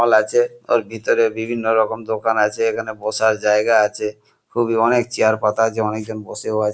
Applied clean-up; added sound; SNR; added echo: none; none; none; none.